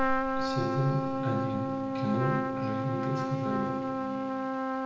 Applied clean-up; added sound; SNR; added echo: none; Trumpet; -2 dB; reverberation time 2.4 s.